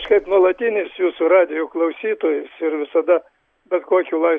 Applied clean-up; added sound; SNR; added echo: none; none; none; none.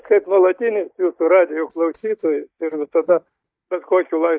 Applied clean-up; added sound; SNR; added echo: neural mask model DeepFilterNet 3.